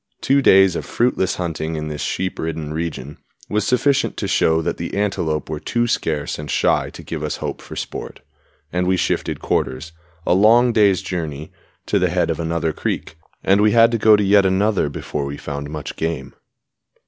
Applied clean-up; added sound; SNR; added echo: none; none; none; none.